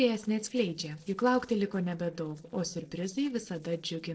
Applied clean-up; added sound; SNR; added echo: neural separator model SepFormer DNS4.